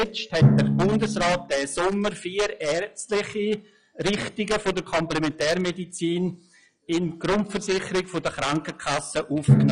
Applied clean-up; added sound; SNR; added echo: classical method log-MMSE.